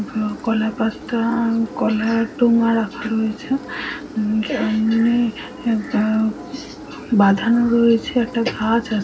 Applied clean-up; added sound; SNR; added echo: none; Engine; 15 dB; reverberation time 0.4 s.